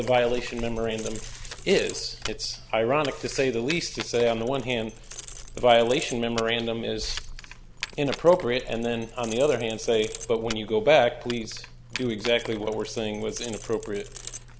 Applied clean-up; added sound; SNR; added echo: none; Keys jangling; 16 dB; none.